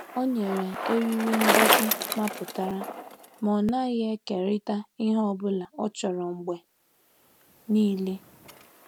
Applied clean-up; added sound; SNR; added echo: none; Bicycle; 3 dB; none.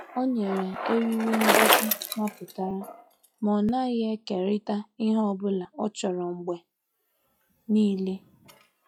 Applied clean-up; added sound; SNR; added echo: classical method log-MMSE.